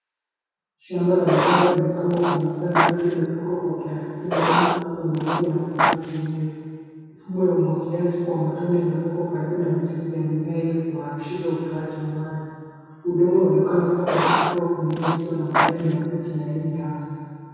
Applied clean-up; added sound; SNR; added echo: none; Writing; 0 dB; reverberation time 2.2 s.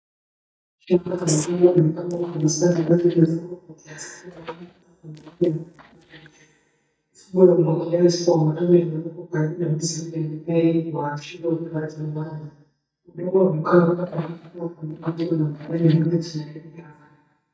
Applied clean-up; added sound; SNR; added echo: neural mask model DeepFilterNet 3.